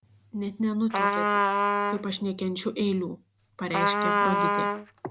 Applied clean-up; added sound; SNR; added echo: none; Trumpet; -5 dB; none.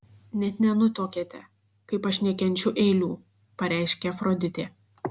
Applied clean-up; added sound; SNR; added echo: none; none; none; none.